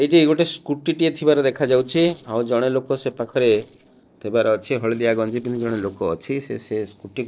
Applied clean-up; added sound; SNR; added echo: neural separator model SepFormer DNS4.